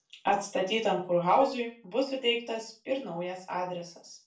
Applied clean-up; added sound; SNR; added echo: none; Dishes, pots, and pans; 14 dB; reverberation time 0.3 s.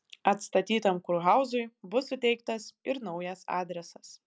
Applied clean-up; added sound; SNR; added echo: none; none; none; none.